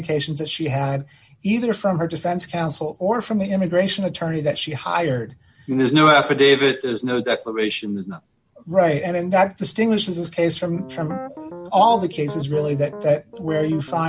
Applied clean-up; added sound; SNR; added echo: none; Piano; 14 dB; none.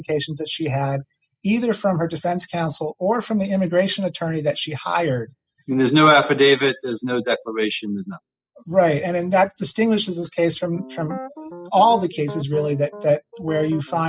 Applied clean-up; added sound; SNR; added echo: classical method spectral subtraction.